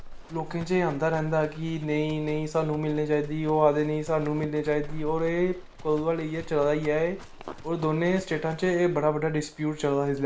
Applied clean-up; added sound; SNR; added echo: none; Livestock, farm animals, working animals; 14 dB; none.